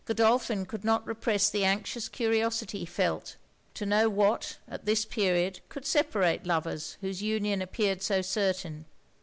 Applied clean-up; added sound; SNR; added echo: none; none; none; none.